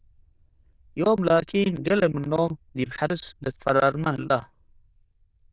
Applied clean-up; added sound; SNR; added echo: neural diffusion model UNIVERSE++.